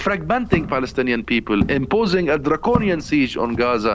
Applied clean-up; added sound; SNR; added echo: none; Walk, footsteps; 9 dB; none.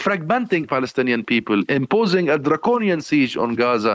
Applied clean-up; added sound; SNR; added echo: neural mask model Resemble Enhance denoiser.